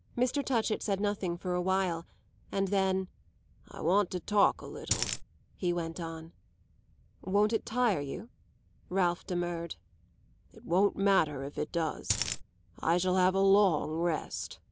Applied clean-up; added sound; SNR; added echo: none; Coin (dropping); 1 dB; none.